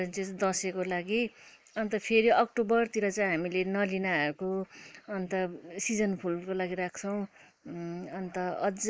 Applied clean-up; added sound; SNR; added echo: neural mask model Resemble Enhance denoiser.